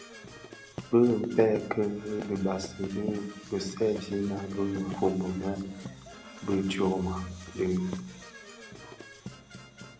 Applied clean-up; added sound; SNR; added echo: none; Brass instrument / Percussion; 17 dB; none.